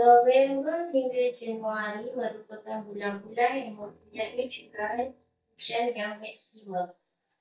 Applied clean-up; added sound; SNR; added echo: neural mask model DeepFilterNet 3.